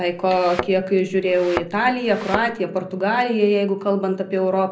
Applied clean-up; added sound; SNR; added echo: none; Thump, thud; 11 dB; reverberation time 0.5 s.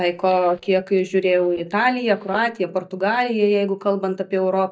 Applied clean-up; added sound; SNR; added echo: neural mask model DeepFilterNet 3.